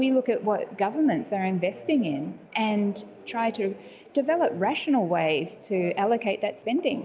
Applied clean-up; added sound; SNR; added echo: none; none; none; none.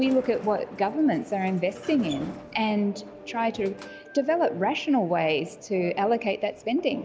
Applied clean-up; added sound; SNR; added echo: none; Organ + Sliding door; 19 dB; none.